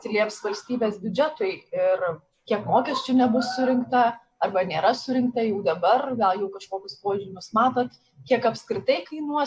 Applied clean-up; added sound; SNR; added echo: none; none; none; none.